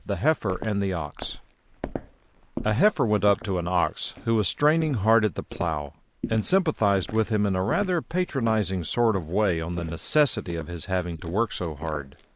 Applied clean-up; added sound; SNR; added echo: neural mask model Resemble Enhance denoiser.